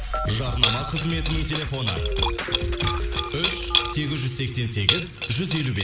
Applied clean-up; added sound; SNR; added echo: none; Liquid; 3 dB; none.